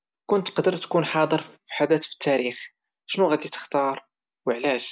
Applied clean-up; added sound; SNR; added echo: none; none; none; none.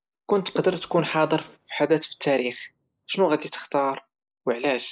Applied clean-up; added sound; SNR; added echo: neural mask model Resemble Enhance denoiser.